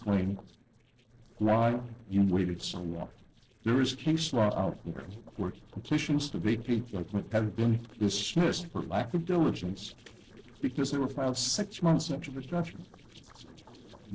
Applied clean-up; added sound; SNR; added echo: neural separator model SepFormer DNS4.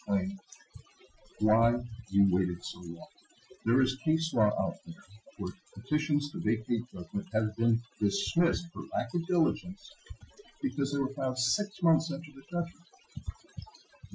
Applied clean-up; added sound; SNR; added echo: classical method Wiener filter.